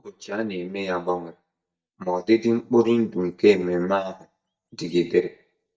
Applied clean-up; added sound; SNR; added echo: neural mask model DeepFilterNet 3.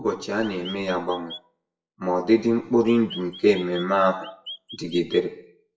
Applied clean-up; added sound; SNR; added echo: classical method WPE with log-MMSE.